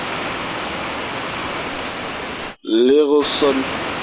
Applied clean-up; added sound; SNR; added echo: none; Water; 5 dB; none.